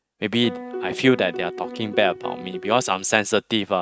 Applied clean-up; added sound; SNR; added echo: neural mask model RNNoise.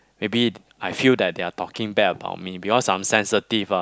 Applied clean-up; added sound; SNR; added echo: none; none; none; none.